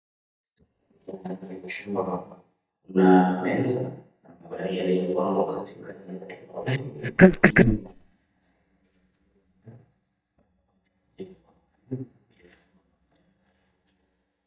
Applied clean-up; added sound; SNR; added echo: neural mask model DeepFilterNet 3.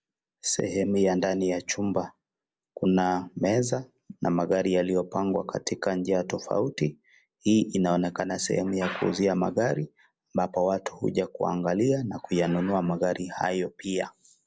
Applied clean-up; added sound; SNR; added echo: none; none; none; none.